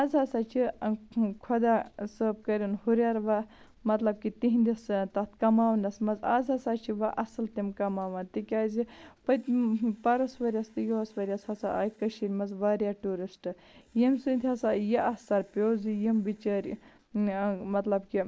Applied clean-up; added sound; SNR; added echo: neural mask model Resemble Enhance denoiser.